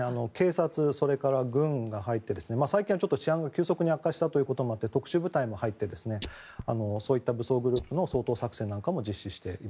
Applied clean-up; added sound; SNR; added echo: neural mask model Resemble Enhance denoiser.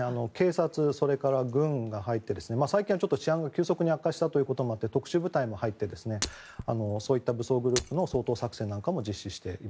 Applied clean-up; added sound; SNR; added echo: none; Shatter; 12 dB; none.